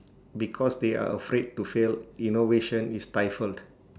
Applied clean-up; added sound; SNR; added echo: none; none; none; none.